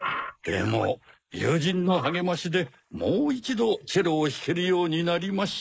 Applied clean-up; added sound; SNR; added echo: neural mask model Resemble Enhance denoiser.